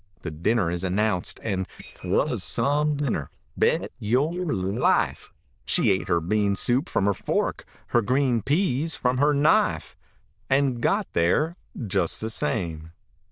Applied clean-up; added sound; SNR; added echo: neural diffusion model UNIVERSE++.